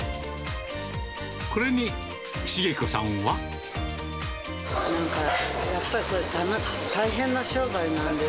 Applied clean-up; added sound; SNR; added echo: none; none; none; none.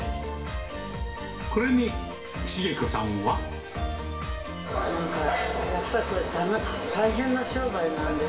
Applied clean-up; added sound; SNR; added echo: none; none; none; reverberation time 0.7 s.